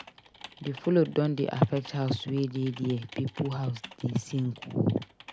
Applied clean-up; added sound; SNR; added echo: none; Typing; 20 dB; none.